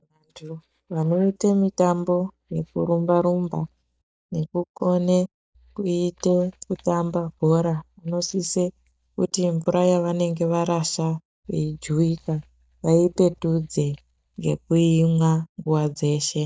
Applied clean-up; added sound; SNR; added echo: neural mask model DeepFilterNet 3.